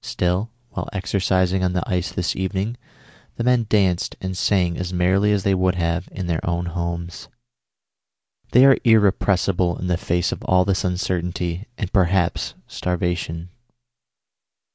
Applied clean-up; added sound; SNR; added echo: none; none; none; none.